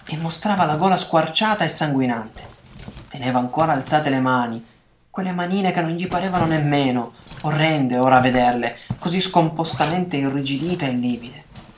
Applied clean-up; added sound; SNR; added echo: none; Zipper (clothing); 17 dB; none.